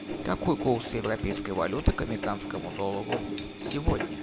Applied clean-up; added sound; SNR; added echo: none; Engine; 6 dB; none.